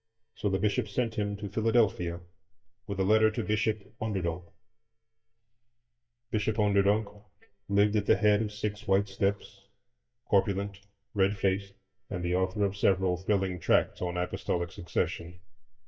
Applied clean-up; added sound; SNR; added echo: neural mask model DeepFilterNet 3.